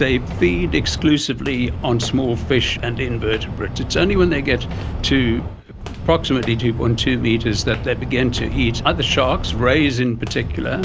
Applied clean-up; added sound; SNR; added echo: none; Walk, footsteps; 7 dB; none.